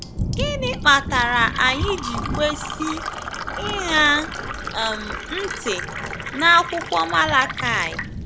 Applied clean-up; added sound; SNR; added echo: none; Fill (with liquid) + Thunder / Rain; 6 dB; none.